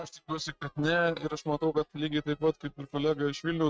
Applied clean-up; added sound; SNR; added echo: neural mask model RNNoise.